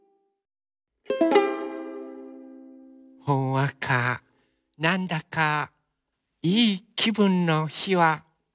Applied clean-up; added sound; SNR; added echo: none; none; none; none.